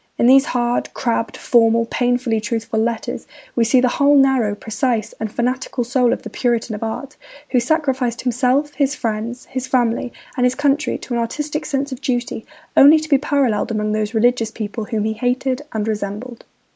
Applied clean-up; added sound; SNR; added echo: none; none; none; none.